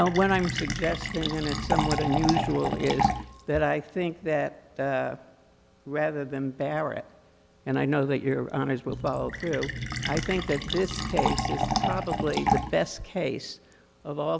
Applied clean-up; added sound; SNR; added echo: none; Fill (with liquid); 3 dB; none.